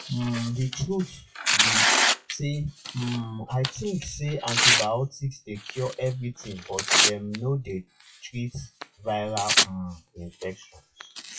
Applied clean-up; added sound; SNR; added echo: classical method WPE with log-MMSE.